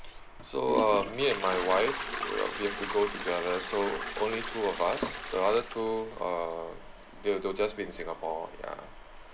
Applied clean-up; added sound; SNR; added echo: none; Toilet flush; 8 dB; none.